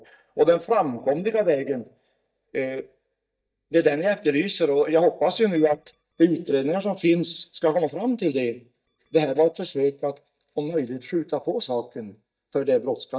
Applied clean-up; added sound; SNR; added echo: neural mask model DeepFilterNet 3.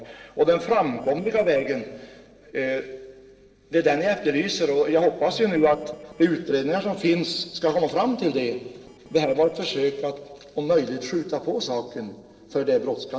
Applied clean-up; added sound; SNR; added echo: neural separator model SepFormer DNS4.